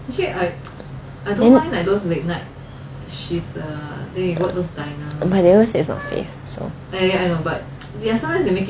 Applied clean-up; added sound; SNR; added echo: none; none; none; none.